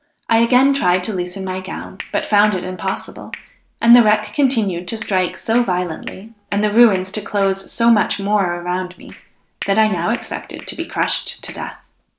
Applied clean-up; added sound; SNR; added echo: neural separator model SepFormer DNS4.